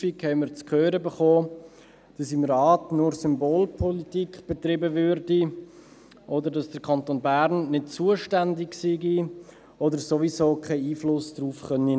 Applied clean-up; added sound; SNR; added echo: none; none; none; none.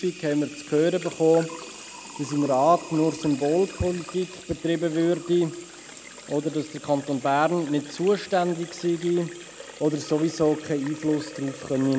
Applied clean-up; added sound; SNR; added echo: none; Sink (filling or washing) / Water tap, faucet; 16 dB; none.